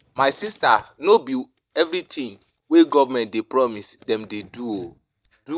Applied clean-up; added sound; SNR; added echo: neural mask model DeepFilterNet 3.